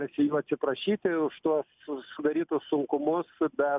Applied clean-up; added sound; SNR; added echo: none; none; none; none.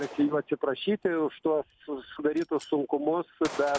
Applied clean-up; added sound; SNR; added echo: none; Gunshot, gunfire; 18 dB; none.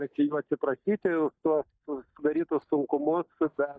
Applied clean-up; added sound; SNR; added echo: neural mask model DeepFilterNet 3.